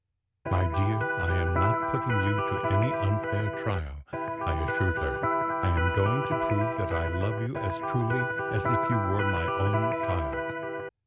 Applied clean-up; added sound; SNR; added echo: none; Electric guitar; 0 dB; none.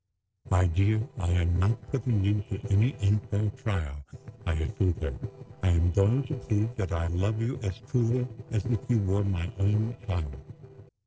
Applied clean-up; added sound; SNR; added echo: neural separator model SepFormer DNS4.